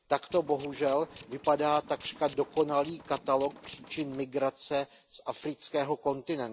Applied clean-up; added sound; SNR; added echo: none; Tools; 16 dB; none.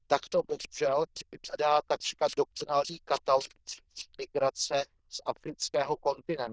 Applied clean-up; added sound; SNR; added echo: neural diffusion model UNIVERSE++.